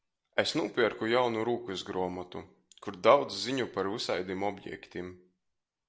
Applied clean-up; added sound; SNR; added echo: none; none; none; none.